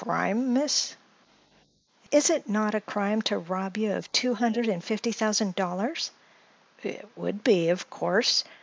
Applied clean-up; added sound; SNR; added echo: neural mask model Resemble Enhance denoiser.